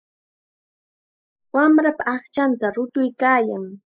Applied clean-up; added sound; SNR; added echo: neural mask model Resemble Enhance denoiser.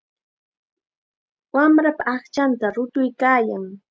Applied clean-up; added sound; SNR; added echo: none; none; none; none.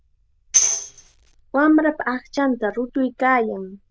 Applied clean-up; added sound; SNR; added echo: neural diffusion model UNIVERSE++.